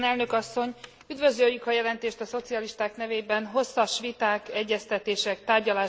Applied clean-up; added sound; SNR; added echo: none; none; none; none.